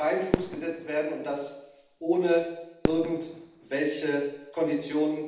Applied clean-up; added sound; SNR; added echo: none; Fireworks; 8 dB; reverberation time 0.8 s.